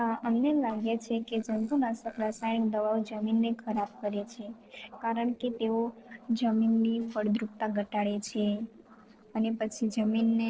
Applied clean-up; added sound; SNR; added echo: neural separator model SepFormer DNS4.